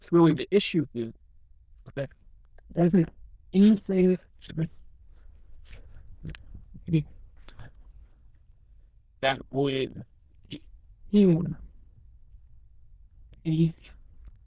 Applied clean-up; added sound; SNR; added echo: neural diffusion model UNIVERSE++.